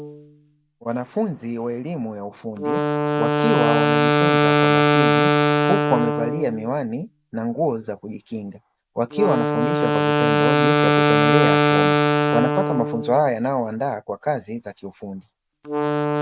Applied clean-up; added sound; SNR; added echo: none; Wind instrument, woodwind instrument; -5 dB; none.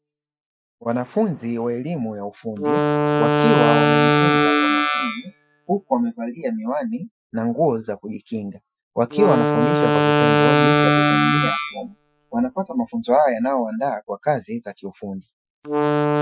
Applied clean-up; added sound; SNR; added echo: classical method Wiener filter.